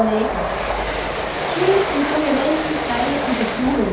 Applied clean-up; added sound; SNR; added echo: none; Train; 1 dB; reverberation time 0.6 s.